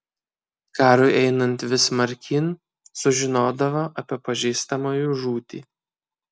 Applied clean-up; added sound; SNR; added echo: none; none; none; none.